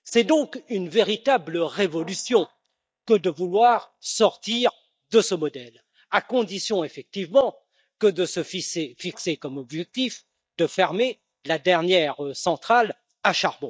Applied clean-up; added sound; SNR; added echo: neural mask model DeepFilterNet 3.